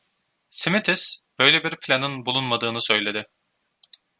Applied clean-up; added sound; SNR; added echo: none; none; none; none.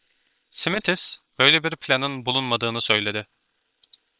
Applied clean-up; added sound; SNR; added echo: neural separator model SepFormer WHAM!.